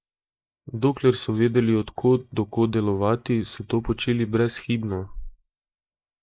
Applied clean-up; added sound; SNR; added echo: neural mask model Resemble Enhance denoiser.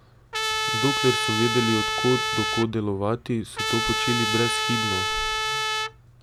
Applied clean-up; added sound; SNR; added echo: none; Trumpet; -1 dB; none.